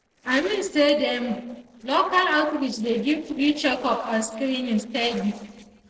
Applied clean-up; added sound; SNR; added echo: neural separator model SepFormer DNS4.